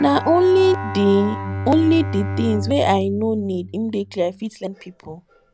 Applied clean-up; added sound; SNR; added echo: none; Bowed string instrument; 9 dB; none.